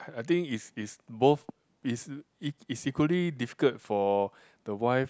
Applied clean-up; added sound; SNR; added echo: none; none; none; none.